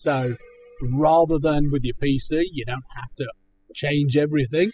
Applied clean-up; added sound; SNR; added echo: classical method spectral subtraction.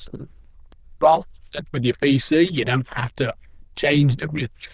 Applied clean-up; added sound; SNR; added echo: neural diffusion model UNIVERSE++.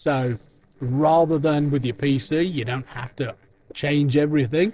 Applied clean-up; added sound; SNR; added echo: neural separator model SepFormer DNS4.